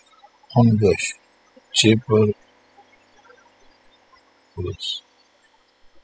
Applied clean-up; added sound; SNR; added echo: classical method spectral subtraction.